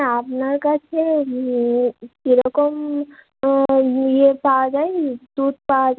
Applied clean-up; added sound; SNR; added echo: none; none; none; none.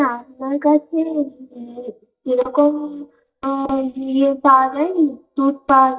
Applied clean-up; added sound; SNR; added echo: neural mask model DeepFilterNet 3.